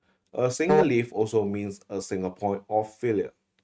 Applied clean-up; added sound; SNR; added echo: neural mask model RNNoise.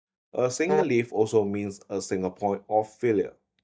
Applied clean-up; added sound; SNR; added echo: neural mask model DeepFilterNet 3.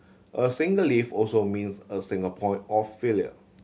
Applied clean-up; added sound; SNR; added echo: none; none; none; none.